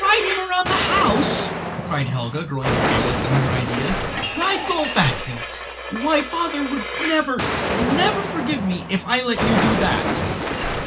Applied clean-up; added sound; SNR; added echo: none; Explosion; 1 dB; none.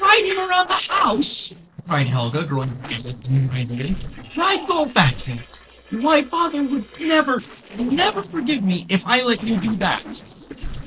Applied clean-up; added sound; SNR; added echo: neural separator model SepFormer DNS4.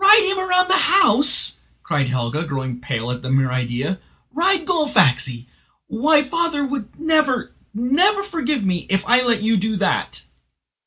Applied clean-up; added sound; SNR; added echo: none; none; none; none.